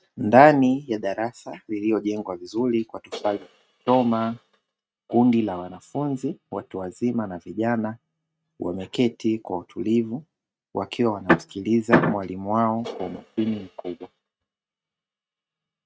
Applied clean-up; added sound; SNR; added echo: neural mask model RNNoise.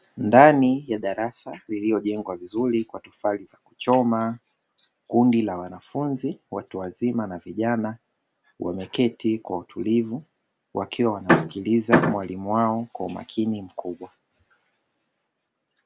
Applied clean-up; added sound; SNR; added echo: none; none; none; none.